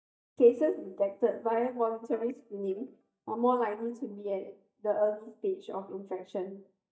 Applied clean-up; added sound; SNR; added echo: neural mask model DeepFilterNet 3.